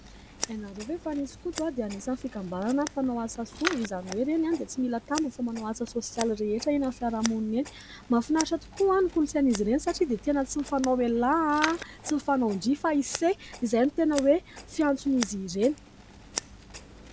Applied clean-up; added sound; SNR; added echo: none; Scissors; 14 dB; none.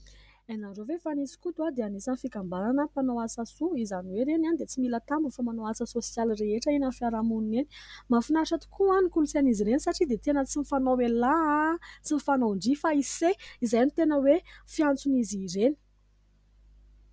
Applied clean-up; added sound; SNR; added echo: none; none; none; none.